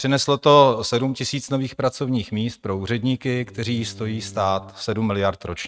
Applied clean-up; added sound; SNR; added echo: neural mask model RNNoise.